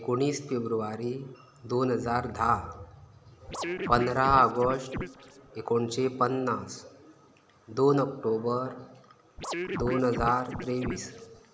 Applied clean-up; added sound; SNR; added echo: none; Scratching (performance technique); 7 dB; none.